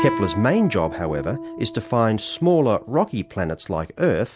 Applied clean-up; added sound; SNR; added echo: none; Guitar; 11 dB; none.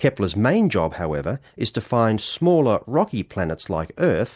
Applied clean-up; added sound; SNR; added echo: none; none; none; none.